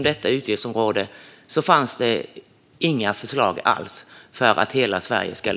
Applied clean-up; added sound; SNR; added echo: none; none; none; none.